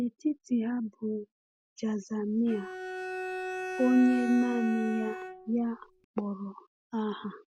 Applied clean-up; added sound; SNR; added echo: none; Bowed string instrument; 7 dB; none.